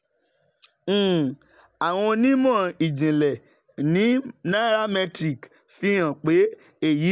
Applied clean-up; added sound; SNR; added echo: none; none; none; none.